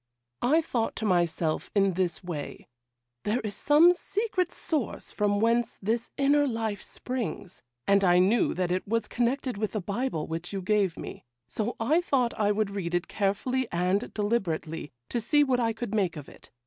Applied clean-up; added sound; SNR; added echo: none; none; none; none.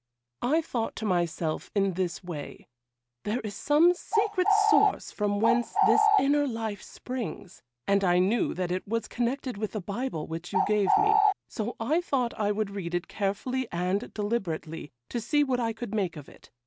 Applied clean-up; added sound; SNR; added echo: none; Bird; -5 dB; none.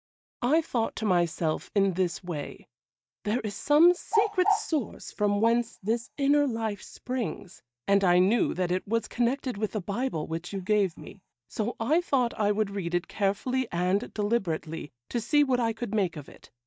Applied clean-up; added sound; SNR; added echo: neural mask model DeepFilterNet 3.